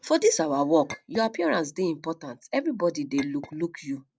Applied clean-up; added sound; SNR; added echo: none; Chink, clink; 18 dB; none.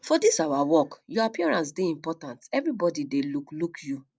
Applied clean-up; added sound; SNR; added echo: none; none; none; none.